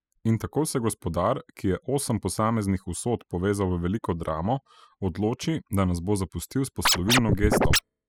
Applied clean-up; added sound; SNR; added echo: classical method spectral subtraction.